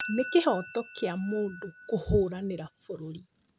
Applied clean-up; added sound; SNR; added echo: none; Chink, clink; 15 dB; none.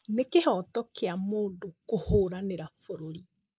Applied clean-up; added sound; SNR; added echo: neural mask model Resemble Enhance denoiser.